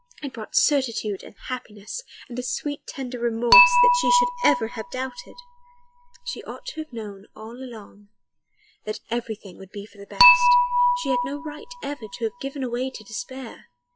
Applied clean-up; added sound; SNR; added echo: classical method log-MMSE.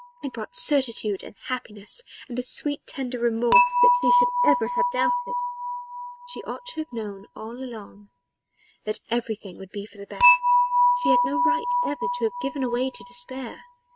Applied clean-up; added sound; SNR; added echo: neural mask model RNNoise.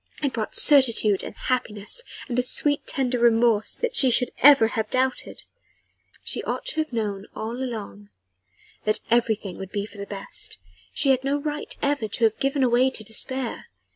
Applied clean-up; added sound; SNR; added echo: none; none; none; none.